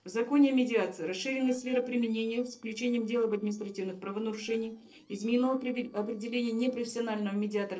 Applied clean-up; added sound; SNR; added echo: neural separator model SepFormer DNS4.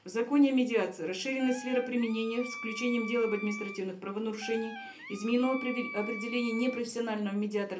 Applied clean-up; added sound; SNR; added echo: none; Wind instrument, woodwind instrument; 11 dB; reverberation time 0.3 s.